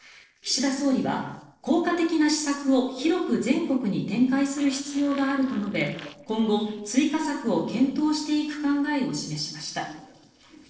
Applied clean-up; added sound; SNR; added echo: neural separator model SepFormer DNS4.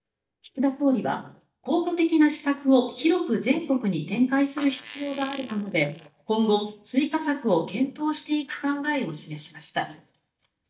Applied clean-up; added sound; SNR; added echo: neural mask model DeepFilterNet 3.